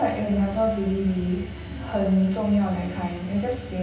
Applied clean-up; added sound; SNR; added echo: none; Musical instrument; 15 dB; reverberation time 0.9 s.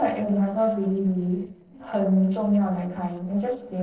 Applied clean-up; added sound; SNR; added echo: neural separator model SepFormer DNS4.